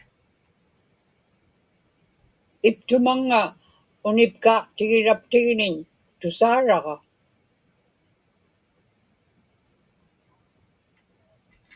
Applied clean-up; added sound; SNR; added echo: none; none; none; none.